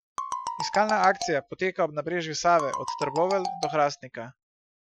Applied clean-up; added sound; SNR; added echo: classical method Wiener filter.